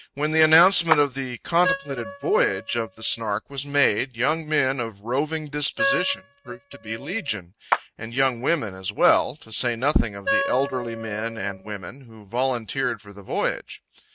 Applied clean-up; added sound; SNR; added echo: neural mask model RNNoise.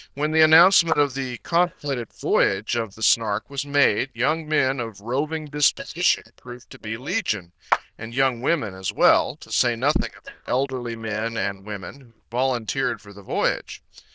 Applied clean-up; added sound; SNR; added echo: neural diffusion model UNIVERSE++.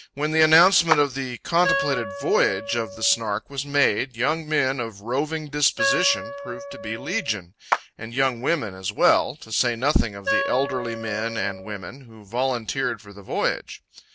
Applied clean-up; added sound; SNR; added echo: none; Clapping + Wind instrument, woodwind instrument; 6 dB; none.